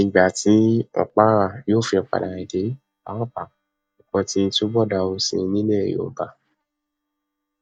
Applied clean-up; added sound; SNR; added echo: neural mask model DeepFilterNet 3.